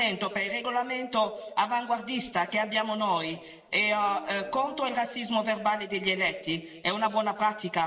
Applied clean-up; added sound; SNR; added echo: neural separator model SepFormer DNS4.